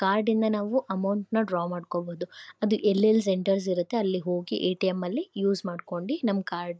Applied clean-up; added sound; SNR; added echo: none; none; none; none.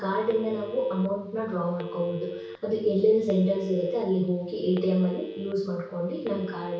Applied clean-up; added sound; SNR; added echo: none; Telephone; 14 dB; reverberation time 0.6 s.